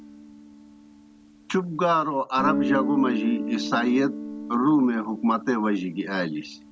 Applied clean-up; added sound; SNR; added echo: none; Guitar; 7 dB; none.